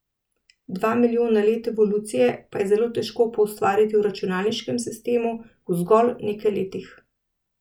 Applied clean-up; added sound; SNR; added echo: none; none; none; none.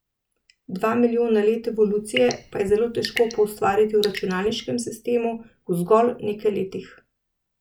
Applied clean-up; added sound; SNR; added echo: none; Drip / Sink (filling or washing) / Water tap, faucet / Water; 13 dB; none.